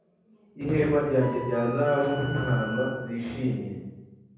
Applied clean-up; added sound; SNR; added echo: none; Wind instrument, woodwind instrument; 11 dB; reverberation time 1.1 s.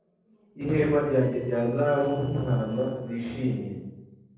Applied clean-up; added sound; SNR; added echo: neural separator model SepFormer DNS4.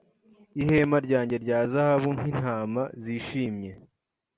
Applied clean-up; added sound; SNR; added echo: none; none; none; none.